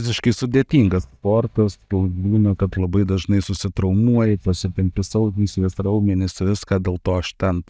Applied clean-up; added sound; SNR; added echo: neural mask model DeepFilterNet 3.